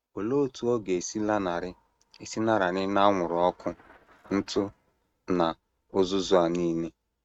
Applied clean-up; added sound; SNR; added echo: neural mask model RNNoise.